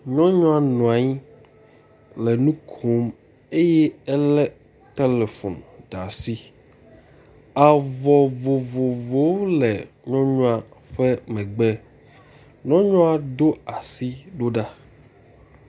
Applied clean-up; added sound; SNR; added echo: none; none; none; none.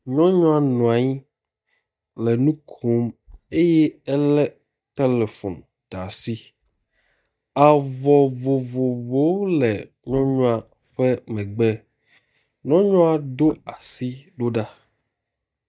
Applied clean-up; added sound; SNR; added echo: neural mask model DeepFilterNet 3.